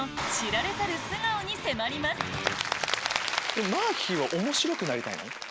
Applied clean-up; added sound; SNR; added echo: none; Explosion; 20 dB; none.